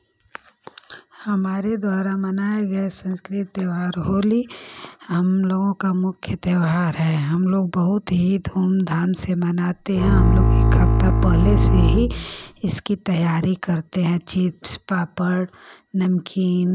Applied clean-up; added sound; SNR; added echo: none; Bowed string instrument; -5 dB; none.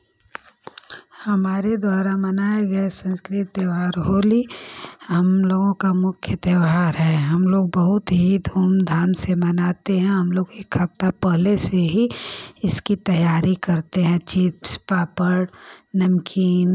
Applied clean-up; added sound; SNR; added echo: none; none; none; none.